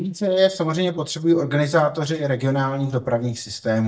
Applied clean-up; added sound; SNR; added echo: neural mask model DeepFilterNet 3.